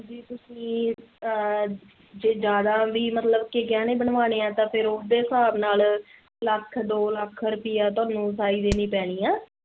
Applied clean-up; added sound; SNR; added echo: none; Hammer; 6 dB; none.